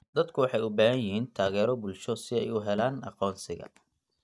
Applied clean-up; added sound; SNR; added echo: neural mask model DeepFilterNet 3.